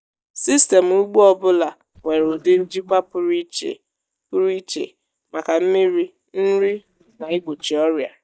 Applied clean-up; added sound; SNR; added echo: neural mask model DeepFilterNet 3.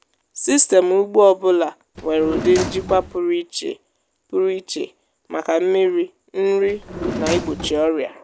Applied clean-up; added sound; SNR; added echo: none; Drawer open or close; 8 dB; none.